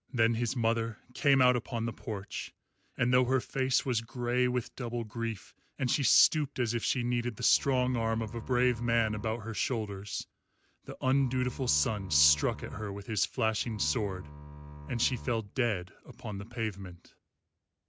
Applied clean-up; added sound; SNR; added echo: none; Bowed string instrument; 14 dB; none.